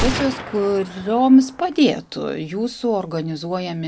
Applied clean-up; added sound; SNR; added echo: none; Gunshot, gunfire; 11 dB; none.